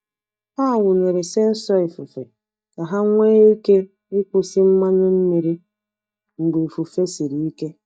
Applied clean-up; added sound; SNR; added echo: neural mask model DeepFilterNet 3.